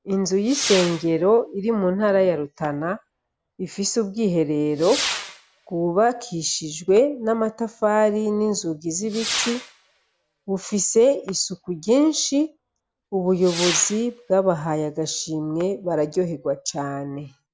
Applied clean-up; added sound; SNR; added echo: none; Whoosh, swoosh, swish / Fireworks; 13 dB; none.